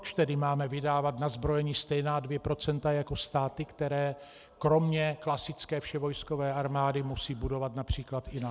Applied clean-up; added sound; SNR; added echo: none; none; none; none.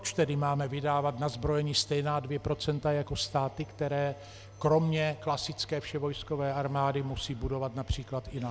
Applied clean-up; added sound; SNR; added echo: none; Engine; 19 dB; none.